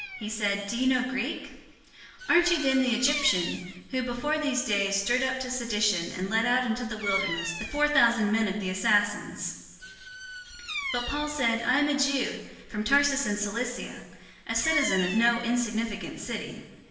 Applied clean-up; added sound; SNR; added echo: none; Bird vocalization, bird call, bird song; 12 dB; reverberation time 1.0 s.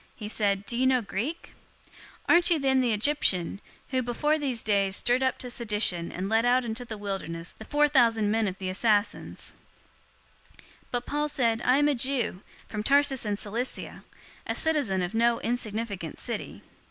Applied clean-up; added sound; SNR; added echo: none; none; none; none.